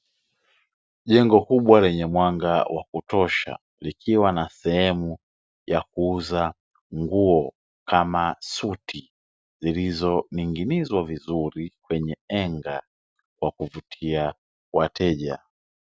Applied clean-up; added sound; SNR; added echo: none; none; none; none.